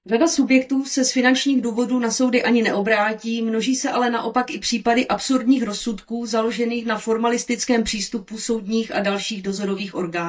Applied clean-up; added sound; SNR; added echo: neural mask model DeepFilterNet 3.